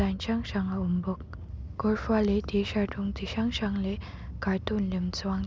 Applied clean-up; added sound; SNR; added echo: none; none; none; none.